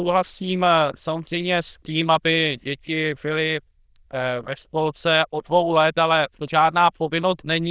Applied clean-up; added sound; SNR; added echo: neural diffusion model UNIVERSE++.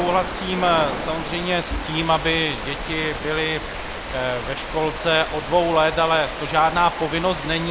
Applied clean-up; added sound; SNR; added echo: none; Crackle + Stream; 7 dB; none.